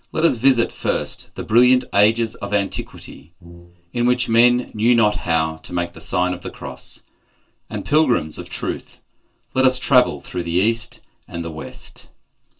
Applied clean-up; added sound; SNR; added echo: none; Brass instrument; 18 dB; reverberation time 0.2 s.